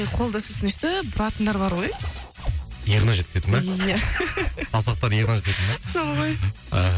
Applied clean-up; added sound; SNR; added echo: none; Zipper (clothing); 11 dB; none.